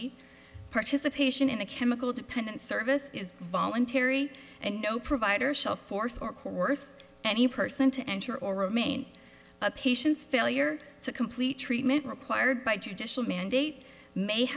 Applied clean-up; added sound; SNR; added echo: none; none; none; none.